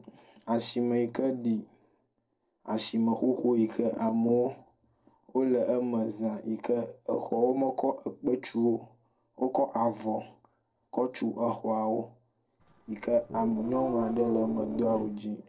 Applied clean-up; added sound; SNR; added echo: neural separator model SepFormer DNS4.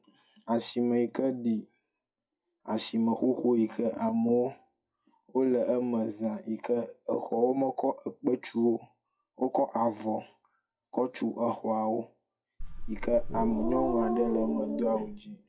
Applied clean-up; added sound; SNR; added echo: classical method WPE with log-MMSE.